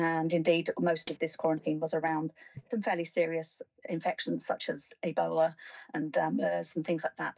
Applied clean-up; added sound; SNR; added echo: neural mask model DeepFilterNet 3.